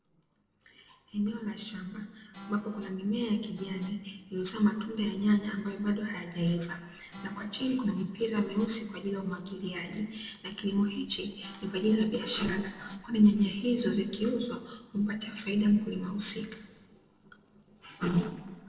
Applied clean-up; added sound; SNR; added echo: neural separator model SepFormer DNS4.